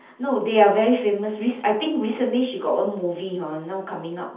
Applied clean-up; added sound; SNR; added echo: none; none; none; reverberation time 0.5 s.